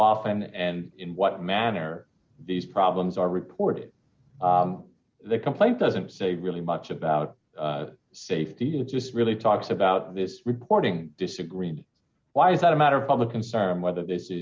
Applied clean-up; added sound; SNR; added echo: none; none; none; none.